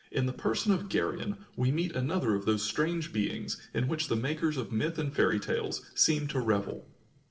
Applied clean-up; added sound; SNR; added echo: neural separator model SepFormer DNS4.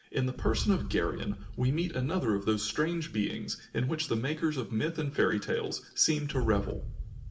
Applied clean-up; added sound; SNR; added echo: none; Boom; 9 dB; reverberation time 0.6 s.